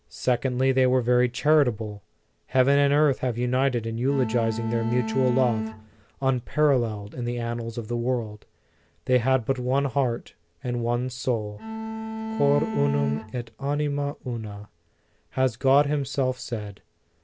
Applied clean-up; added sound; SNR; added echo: none; Bowed string instrument; 5 dB; none.